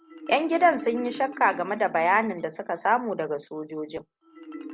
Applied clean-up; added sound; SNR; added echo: none; Marimba, xylophone; 15 dB; none.